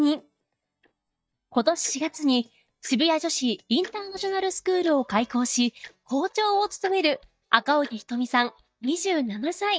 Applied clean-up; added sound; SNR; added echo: neural mask model DeepFilterNet 3.